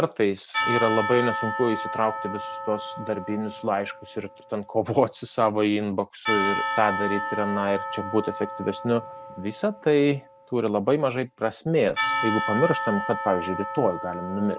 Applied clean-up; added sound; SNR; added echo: none; Percussion; 6 dB; none.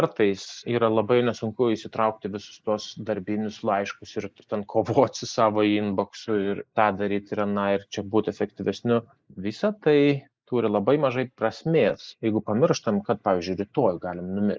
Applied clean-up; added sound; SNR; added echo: neural mask model Resemble Enhance denoiser.